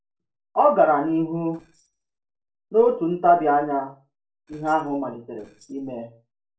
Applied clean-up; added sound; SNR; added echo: neural separator model SepFormer DNS4.